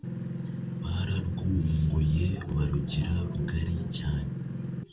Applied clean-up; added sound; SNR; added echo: none; Engine; 4 dB; reverberation time 0.2 s.